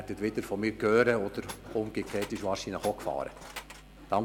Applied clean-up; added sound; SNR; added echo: none; Tools; 15 dB; none.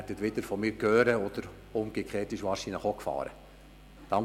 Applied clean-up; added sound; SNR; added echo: none; none; none; none.